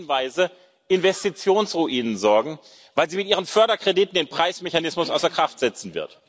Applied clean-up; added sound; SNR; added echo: none; none; none; none.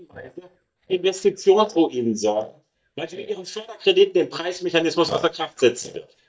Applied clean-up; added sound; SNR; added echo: neural mask model DeepFilterNet 3.